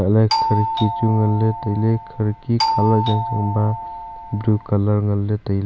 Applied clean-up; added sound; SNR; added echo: none; Doorbell; 6 dB; none.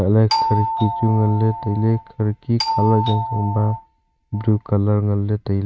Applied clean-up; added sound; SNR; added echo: neural mask model RNNoise.